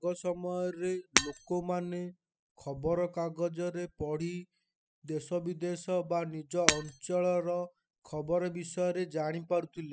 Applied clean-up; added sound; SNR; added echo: classical method spectral subtraction.